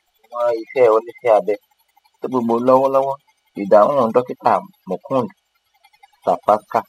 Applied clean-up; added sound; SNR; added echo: classical method spectral subtraction.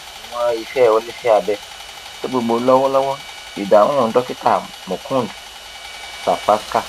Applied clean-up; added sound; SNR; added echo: none; Sawing; 16 dB; none.